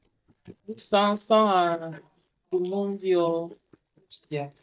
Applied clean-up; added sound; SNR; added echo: neural mask model DeepFilterNet 3.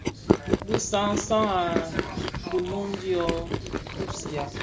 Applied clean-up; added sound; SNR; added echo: none; Chewing, mastication; 1 dB; reverberation time 0.7 s.